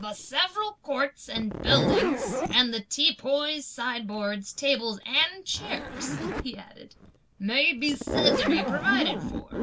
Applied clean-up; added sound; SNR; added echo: none; Zipper (clothing); 3 dB; none.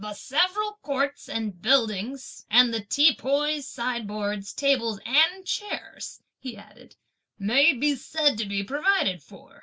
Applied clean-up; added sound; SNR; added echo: none; none; none; none.